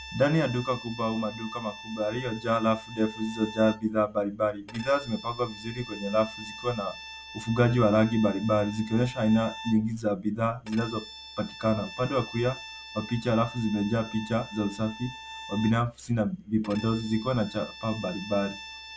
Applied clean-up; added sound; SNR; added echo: none; Bowed string instrument; 15 dB; none.